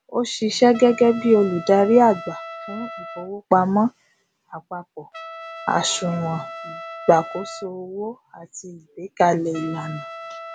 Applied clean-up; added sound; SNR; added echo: none; Trumpet; 16 dB; none.